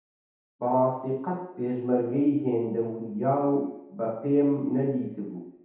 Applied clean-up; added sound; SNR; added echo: none; none; none; reverberation time 2.0 s.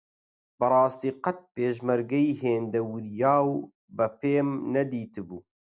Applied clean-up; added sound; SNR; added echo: none; none; none; none.